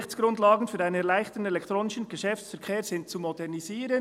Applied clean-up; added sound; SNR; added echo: none; none; none; none.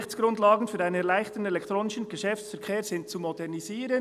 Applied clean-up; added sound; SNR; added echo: none; Telephone; 16 dB; none.